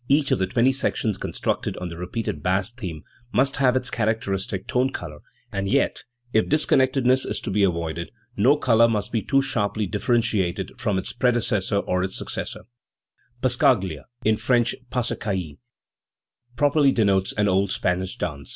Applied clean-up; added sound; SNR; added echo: none; none; none; none.